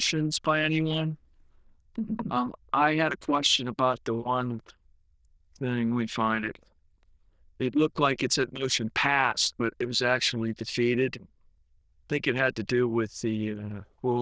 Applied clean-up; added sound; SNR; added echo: neural diffusion model UNIVERSE++.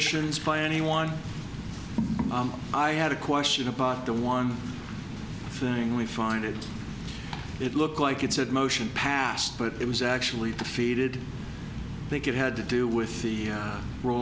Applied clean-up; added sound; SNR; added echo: none; none; none; none.